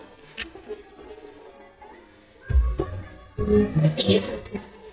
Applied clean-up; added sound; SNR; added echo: neural mask model DeepFilterNet 3.